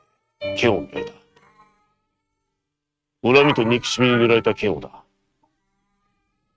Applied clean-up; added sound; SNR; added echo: neural mask model RNNoise.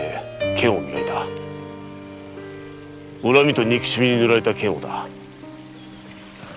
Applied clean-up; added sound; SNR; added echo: none; none; none; none.